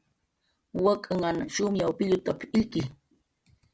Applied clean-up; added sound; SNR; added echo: none; none; none; none.